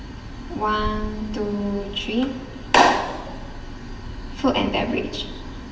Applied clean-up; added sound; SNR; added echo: none; none; none; reverberation time 1.4 s.